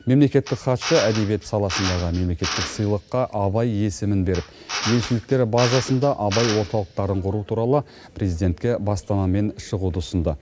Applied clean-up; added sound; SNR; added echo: none; Drill; 10 dB; none.